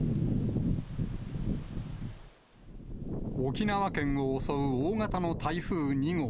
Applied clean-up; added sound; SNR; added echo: none; none; none; none.